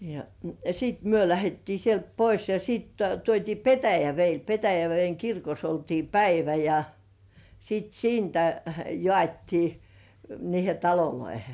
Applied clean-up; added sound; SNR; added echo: none; none; none; none.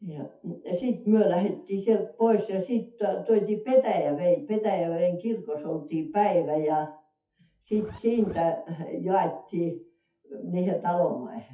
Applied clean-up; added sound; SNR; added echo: classical method WPE with log-MMSE.